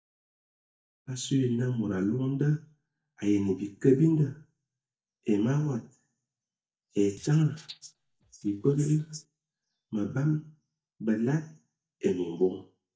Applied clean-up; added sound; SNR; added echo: neural mask model DeepFilterNet 3.